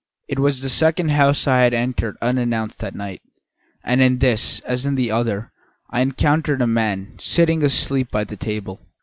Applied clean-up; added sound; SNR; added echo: none; none; none; none.